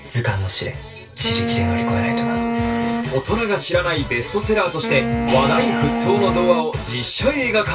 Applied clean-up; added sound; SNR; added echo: none; Wind instrument, woodwind instrument; 4 dB; reverberation time 0.2 s.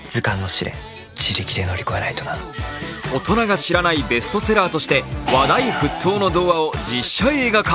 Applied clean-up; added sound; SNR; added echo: none; none; none; none.